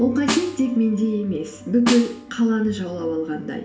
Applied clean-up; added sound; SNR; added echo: none; Snare drum; 10 dB; reverberation time 0.6 s.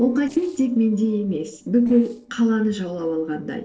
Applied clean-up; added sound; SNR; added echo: neural separator model SepFormer DNS4.